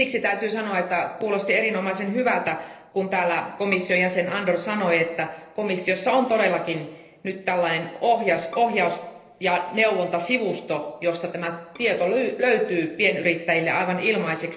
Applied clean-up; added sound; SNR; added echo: neural separator model SepFormer DNS4.